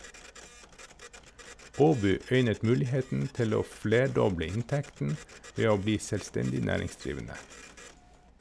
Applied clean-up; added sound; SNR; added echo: none; Printer; 19 dB; none.